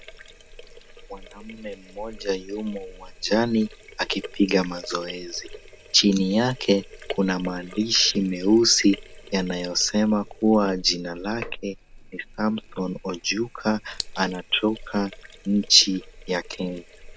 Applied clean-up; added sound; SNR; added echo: none; Sink (filling or washing); 17 dB; none.